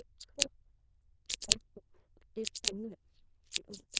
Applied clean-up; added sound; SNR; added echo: neural diffusion model UNIVERSE++.